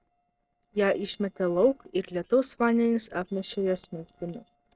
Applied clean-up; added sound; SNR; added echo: neural separator model SepFormer DNS4.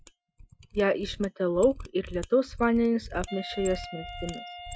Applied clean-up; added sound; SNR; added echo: classical method Wiener filter.